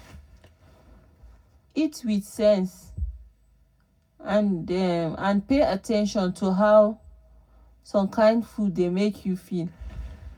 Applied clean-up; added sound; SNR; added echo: none; none; none; reverberation time 0.3 s.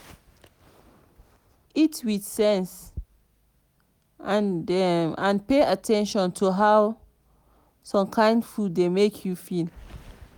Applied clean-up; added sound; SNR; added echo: none; none; none; none.